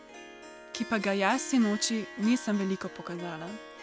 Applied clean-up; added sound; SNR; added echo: none; Harp; 14 dB; none.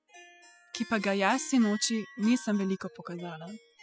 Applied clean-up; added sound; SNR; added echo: classical method spectral subtraction.